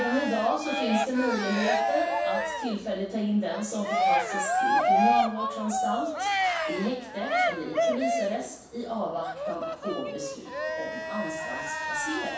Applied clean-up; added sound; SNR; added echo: none; Cheering; -2 dB; reverberation time 0.7 s.